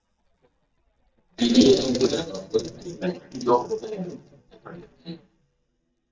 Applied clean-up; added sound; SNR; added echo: neural mask model DeepFilterNet 3.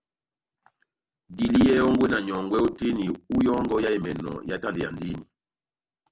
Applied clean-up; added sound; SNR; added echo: none; none; none; none.